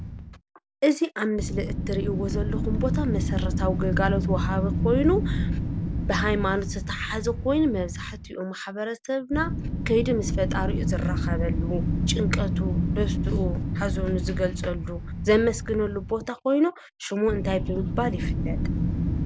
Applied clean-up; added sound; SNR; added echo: none; Wind; 0 dB; none.